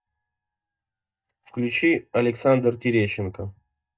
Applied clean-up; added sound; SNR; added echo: neural mask model DeepFilterNet 3.